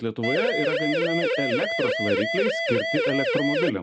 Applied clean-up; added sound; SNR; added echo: none; Siren; -2 dB; none.